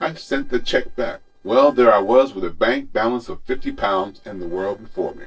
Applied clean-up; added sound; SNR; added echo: neural separator model SepFormer DNS4.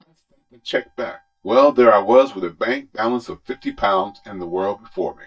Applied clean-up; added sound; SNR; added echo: neural mask model DeepFilterNet 3.